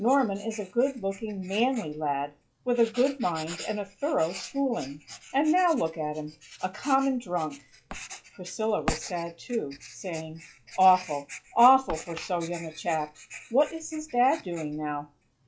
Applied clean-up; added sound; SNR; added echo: classical method log-MMSE.